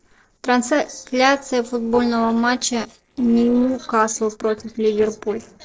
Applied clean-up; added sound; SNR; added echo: neural separator model SepFormer DNS4.